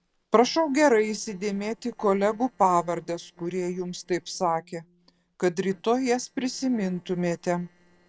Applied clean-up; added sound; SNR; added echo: neural separator model SepFormer DNS4.